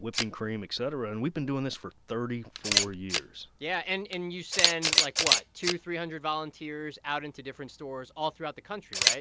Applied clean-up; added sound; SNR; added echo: none; Camera; -2 dB; none.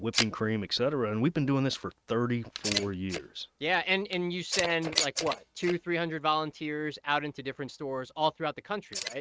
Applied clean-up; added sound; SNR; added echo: neural mask model RNNoise.